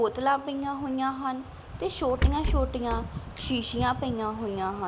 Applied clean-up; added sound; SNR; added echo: none; Rattle / Breathing; 2 dB; none.